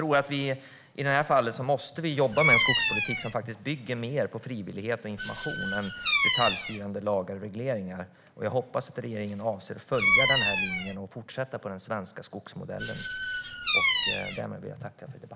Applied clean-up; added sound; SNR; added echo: none; Bird vocalization, bird call, bird song; 0 dB; none.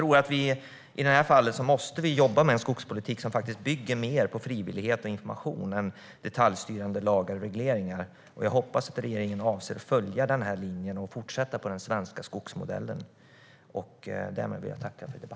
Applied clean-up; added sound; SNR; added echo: none; none; none; none.